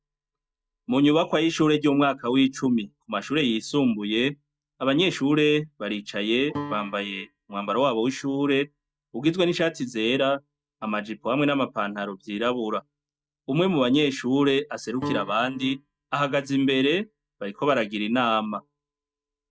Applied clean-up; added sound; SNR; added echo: neural mask model DeepFilterNet 3.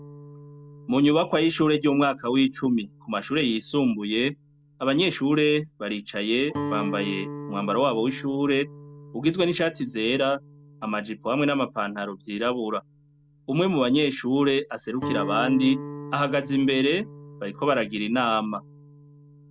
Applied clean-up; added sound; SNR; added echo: none; Guitar; 14 dB; none.